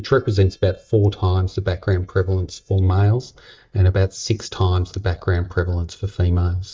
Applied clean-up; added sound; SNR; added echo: neural mask model DeepFilterNet 3.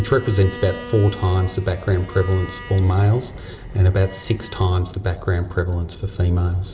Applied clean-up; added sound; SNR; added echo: none; Bowed string instrument; 19 dB; reverberation time 1.8 s.